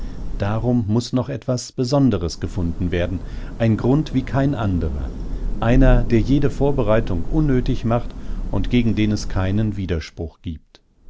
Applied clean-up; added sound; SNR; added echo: none; Thunder / Rain; 3 dB; none.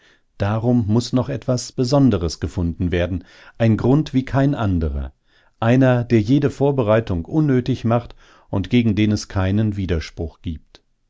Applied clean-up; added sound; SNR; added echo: none; none; none; none.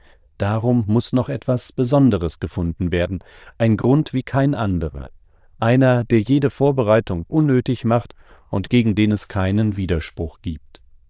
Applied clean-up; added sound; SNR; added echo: neural diffusion model UNIVERSE++.